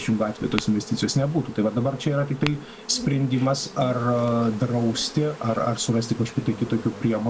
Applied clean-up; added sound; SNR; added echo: none; Tap / Glass + Insect; 14 dB; none.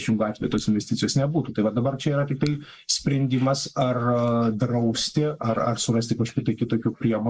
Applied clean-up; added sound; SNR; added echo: neural mask model Resemble Enhance denoiser.